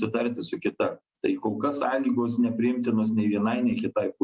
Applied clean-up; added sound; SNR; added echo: none; none; none; none.